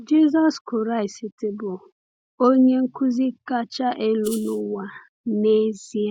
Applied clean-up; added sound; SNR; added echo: none; Rattle (instrument); 17 dB; none.